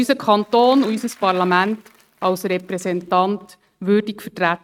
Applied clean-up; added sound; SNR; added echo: neural mask model RNNoise.